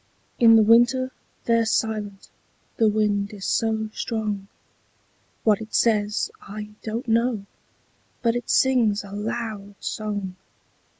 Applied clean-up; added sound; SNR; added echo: none; none; none; none.